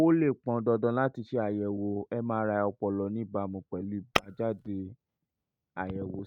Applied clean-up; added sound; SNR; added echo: neural mask model RNNoise.